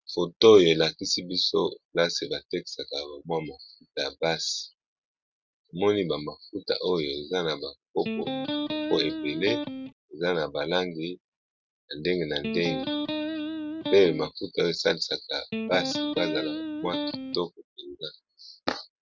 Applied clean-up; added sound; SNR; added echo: none; Electric guitar; 3 dB; none.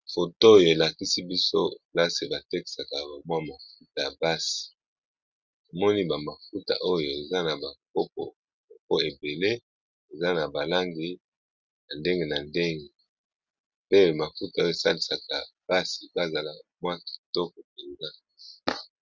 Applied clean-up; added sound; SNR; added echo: none; none; none; none.